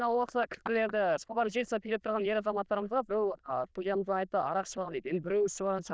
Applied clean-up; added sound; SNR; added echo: neural diffusion model UNIVERSE++.